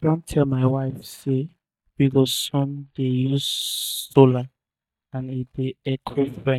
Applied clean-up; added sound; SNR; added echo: neural mask model DeepFilterNet 3.